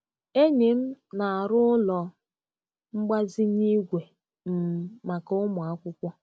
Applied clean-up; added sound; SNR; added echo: none; none; none; none.